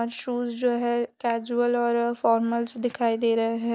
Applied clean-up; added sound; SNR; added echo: neural mask model DeepFilterNet 3.